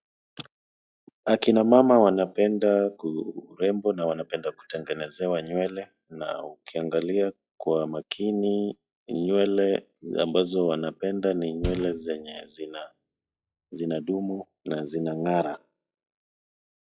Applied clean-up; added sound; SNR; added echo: classical method log-MMSE.